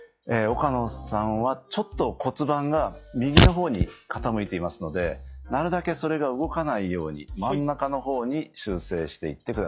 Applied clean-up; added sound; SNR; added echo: classical method log-MMSE.